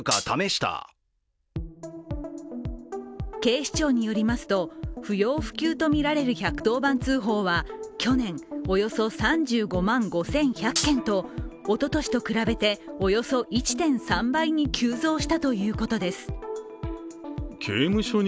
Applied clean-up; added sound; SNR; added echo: none; Hi-hat; 3 dB; none.